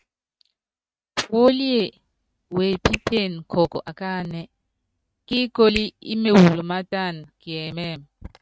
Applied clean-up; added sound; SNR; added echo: neural mask model RNNoise.